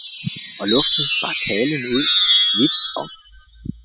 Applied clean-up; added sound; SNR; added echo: classical method spectral subtraction.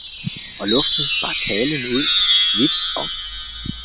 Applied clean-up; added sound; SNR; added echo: none; Chime; -5 dB; none.